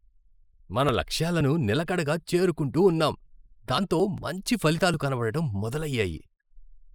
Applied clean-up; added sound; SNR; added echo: neural mask model Resemble Enhance denoiser.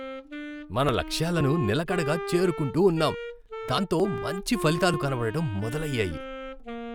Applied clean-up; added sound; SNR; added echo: none; Wind instrument, woodwind instrument; 9 dB; none.